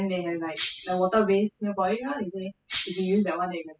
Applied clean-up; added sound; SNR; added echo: classical method spectral subtraction.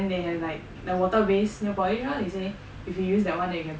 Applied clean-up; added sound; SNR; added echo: none; none; none; none.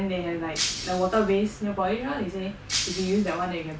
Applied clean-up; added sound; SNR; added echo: none; Shatter; 6 dB; none.